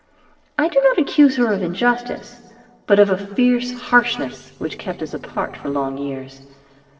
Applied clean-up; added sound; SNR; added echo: neural separator model SepFormer DNS4.